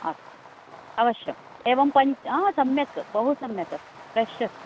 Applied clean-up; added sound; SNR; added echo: none; Fireworks; 20 dB; none.